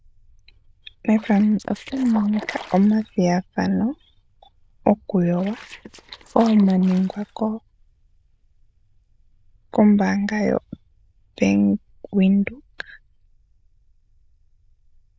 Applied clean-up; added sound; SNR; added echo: neural diffusion model UNIVERSE++.